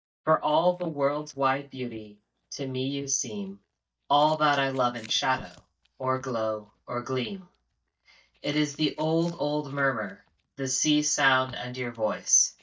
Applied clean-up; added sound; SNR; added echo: neural mask model DeepFilterNet 3.